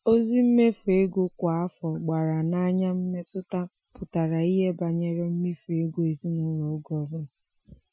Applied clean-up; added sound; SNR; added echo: classical method Wiener filter.